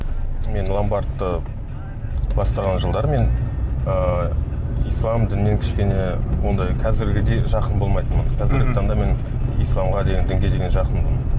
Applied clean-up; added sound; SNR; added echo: none; none; none; none.